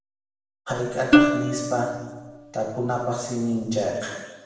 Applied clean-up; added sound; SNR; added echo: none; Plucked string instrument; -3 dB; reverberation time 1.1 s.